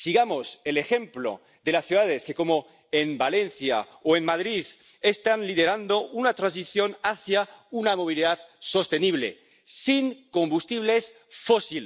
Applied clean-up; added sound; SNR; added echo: none; none; none; none.